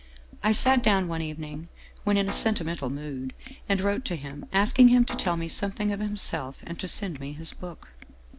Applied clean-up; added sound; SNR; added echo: none; Guitar; 15 dB; none.